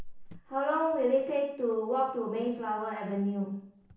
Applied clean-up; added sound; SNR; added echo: none; Cricket; 18 dB; reverberation time 0.7 s.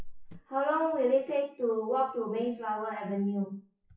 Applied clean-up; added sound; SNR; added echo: classical method WPE with log-MMSE.